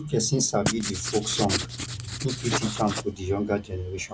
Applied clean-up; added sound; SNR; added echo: none; Writing; 3 dB; none.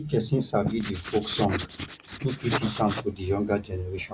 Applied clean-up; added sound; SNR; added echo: neural mask model Resemble Enhance denoiser.